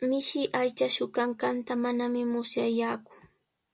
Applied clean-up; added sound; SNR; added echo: none; none; none; none.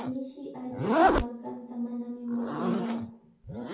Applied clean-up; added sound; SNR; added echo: none; Zipper (clothing); -5 dB; reverberation time 0.9 s.